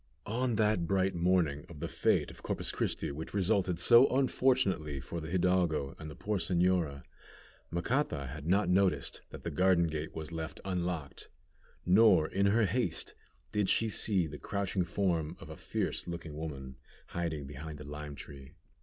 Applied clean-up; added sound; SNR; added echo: none; none; none; none.